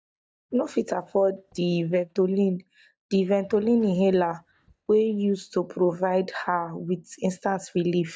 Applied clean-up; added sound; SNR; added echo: neural mask model DeepFilterNet 3.